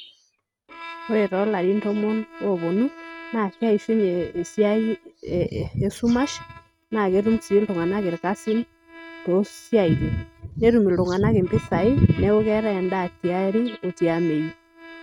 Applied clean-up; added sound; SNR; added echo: neural mask model RNNoise.